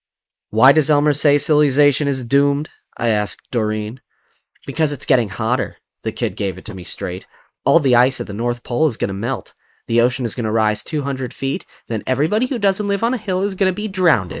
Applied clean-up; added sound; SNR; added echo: neural mask model Resemble Enhance denoiser.